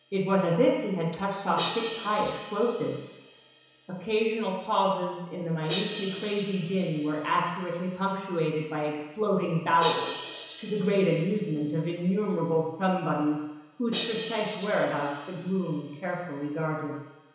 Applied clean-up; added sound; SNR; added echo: none; Crash cymbal; 10 dB; reverberation time 1.0 s.